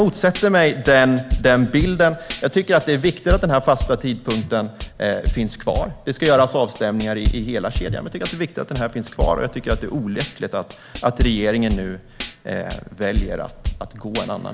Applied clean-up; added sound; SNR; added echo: none; Drum / Drum kit; 7 dB; none.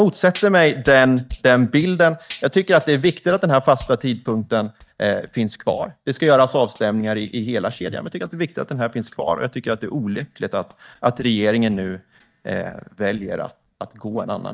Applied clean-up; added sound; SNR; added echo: neural mask model DeepFilterNet 3.